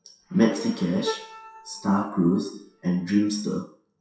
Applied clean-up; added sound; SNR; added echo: classical method WPE with log-MMSE.